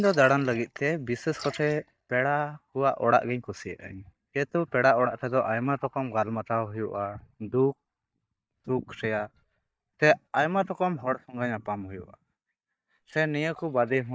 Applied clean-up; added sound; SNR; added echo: neural mask model DeepFilterNet 3.